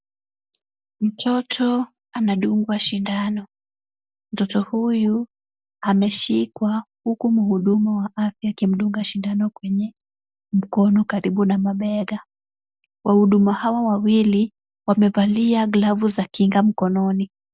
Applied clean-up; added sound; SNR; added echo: none; none; none; none.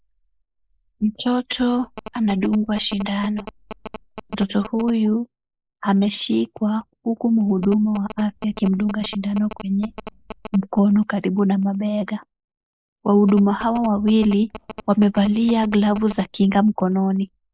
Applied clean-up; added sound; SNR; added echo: neural mask model Resemble Enhance denoiser.